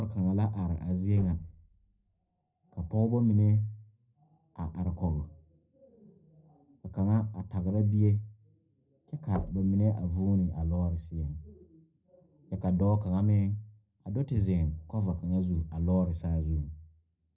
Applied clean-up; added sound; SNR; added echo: neural separator model SepFormer DNS4.